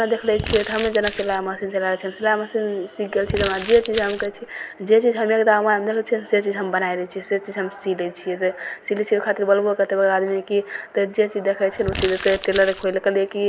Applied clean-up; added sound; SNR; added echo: none; Crumpling, crinkling; 10 dB; none.